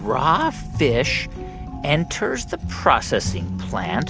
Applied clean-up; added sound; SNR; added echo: none; none; none; none.